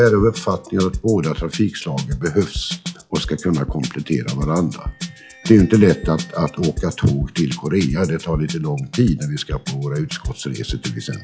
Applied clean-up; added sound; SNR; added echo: classical method log-MMSE.